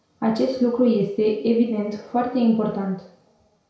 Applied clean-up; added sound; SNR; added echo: none; none; none; reverberation time 0.6 s.